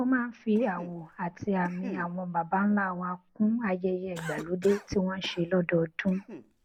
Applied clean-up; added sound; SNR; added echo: none; Cough; 18 dB; none.